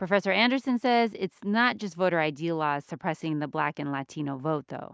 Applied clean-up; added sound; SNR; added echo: none; none; none; none.